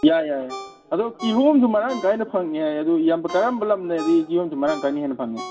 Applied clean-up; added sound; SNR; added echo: none; Ringtone; 18 dB; reverberation time 2.1 s.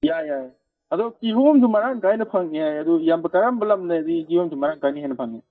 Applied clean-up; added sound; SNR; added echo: neural mask model DeepFilterNet 3.